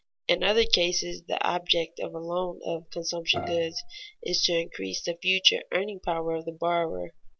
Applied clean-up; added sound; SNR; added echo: none; Bowed string instrument; 10 dB; none.